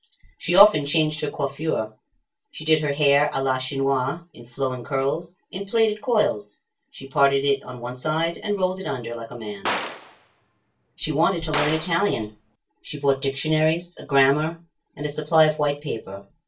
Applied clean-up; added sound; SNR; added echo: none; Gunshot, gunfire; 9 dB; reverberation time 0.2 s.